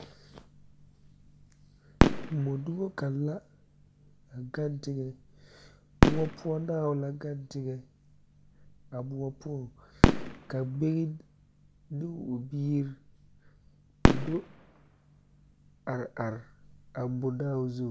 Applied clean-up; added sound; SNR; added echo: none; Fireworks; -3 dB; none.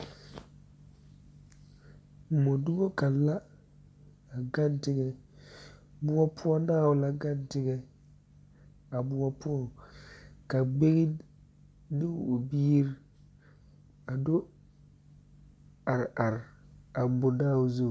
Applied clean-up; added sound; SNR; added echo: none; none; none; none.